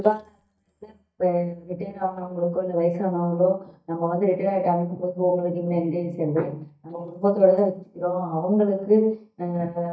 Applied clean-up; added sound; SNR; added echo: neural mask model DeepFilterNet 3.